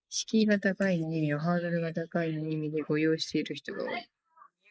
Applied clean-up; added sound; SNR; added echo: neural mask model Resemble Enhance denoiser.